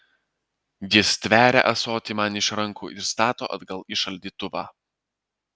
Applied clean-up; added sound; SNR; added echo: none; none; none; none.